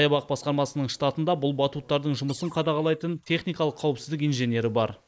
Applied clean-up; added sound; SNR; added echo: neural mask model Resemble Enhance denoiser.